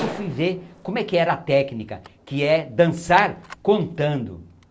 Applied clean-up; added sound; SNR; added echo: none; Gunshot, gunfire; 19 dB; none.